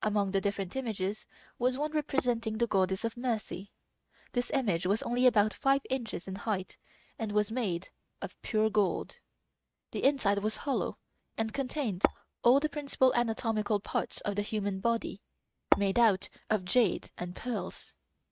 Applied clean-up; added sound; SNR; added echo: neural mask model RNNoise.